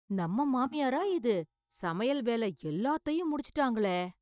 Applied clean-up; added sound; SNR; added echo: neural mask model DeepFilterNet 3.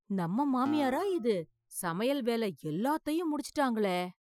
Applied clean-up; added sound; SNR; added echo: classical method Wiener filter.